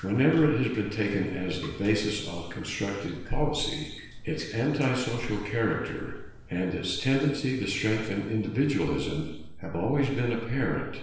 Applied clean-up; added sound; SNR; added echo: none; Drip; 14 dB; reverberation time 1.0 s.